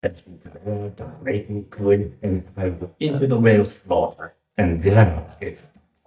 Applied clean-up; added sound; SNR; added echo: neural mask model DeepFilterNet 3.